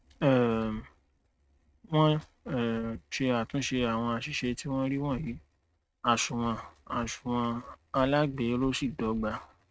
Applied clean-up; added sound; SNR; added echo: neural mask model RNNoise.